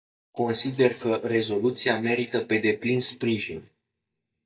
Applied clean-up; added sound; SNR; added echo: neural mask model DeepFilterNet 3.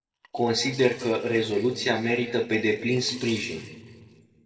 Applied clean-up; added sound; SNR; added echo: neural separator model SepFormer DNS4.